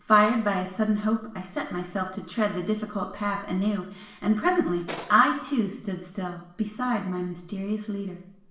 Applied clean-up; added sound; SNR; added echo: none; Tools; 16 dB; reverberation time 0.7 s.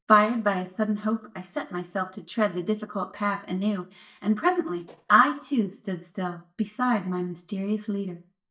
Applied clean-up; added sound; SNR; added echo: neural mask model DeepFilterNet 3.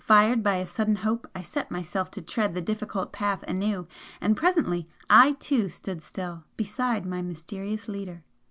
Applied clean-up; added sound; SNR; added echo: none; none; none; none.